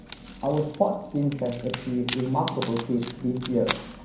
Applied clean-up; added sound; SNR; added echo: none; Wood; 5 dB; reverberation time 0.6 s.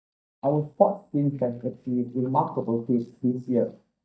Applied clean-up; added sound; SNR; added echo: neural mask model DeepFilterNet 3.